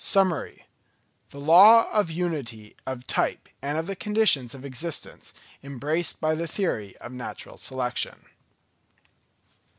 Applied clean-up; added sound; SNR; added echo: none; none; none; none.